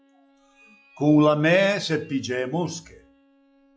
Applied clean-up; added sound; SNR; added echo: classical method log-MMSE.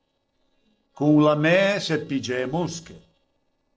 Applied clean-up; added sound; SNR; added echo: neural separator model SepFormer DNS4.